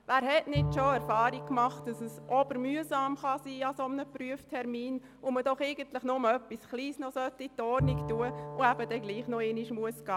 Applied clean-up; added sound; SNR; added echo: none; Bowed string instrument; 9 dB; none.